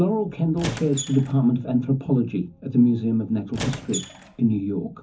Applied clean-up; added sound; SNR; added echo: none; Squeak; 10 dB; reverberation time 0.3 s.